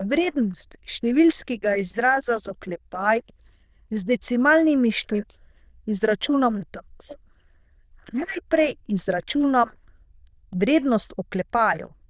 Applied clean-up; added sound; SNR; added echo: neural diffusion model UNIVERSE++.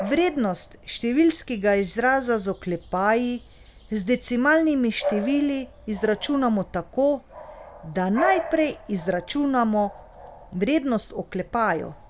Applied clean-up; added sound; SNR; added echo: none; Bark / Bird vocalization, bird call, bird song; 13 dB; none.